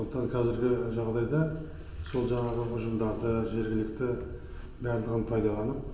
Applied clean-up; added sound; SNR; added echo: none; none; none; reverberation time 1.4 s.